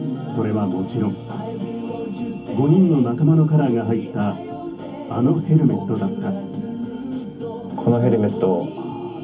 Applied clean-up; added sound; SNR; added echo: none; none; none; reverberation time 0.3 s.